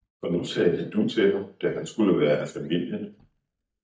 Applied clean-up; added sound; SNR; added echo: neural mask model DeepFilterNet 3.